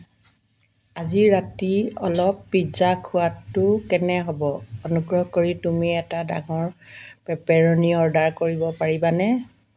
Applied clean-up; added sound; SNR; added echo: none; Hi-hat; 17 dB; none.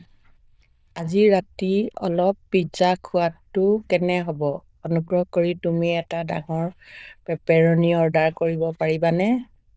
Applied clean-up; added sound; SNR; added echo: neural diffusion model UNIVERSE++.